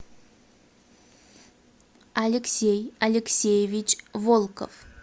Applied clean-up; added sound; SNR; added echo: none; none; none; none.